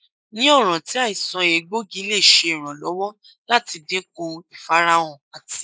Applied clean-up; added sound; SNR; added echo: neural mask model Resemble Enhance denoiser.